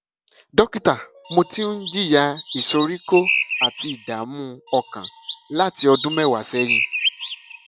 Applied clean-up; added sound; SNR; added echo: none; Chirp, tweet; 4 dB; none.